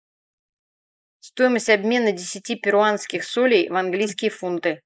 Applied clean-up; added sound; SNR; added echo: neural mask model Resemble Enhance denoiser.